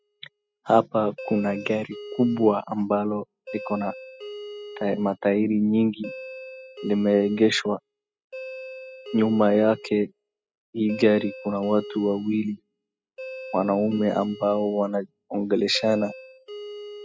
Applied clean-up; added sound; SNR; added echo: classical method spectral subtraction.